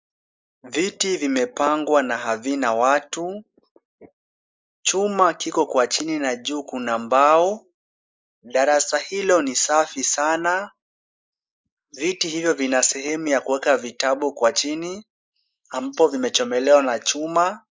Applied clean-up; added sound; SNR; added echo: neural mask model Resemble Enhance denoiser.